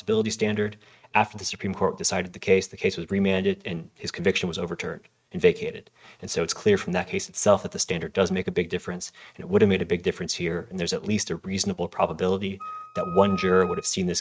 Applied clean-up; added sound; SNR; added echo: neural mask model RNNoise.